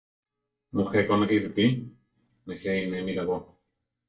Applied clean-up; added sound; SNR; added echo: neural mask model DeepFilterNet 3.